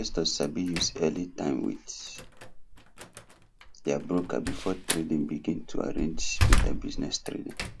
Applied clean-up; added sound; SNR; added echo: none; Slam; -1 dB; none.